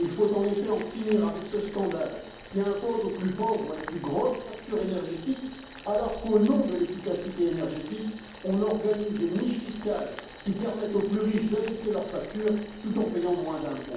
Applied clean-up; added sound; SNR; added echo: none; Boiling; 16 dB; reverberation time 1.2 s.